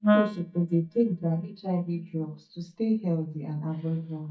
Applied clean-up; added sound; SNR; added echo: neural mask model DeepFilterNet 3.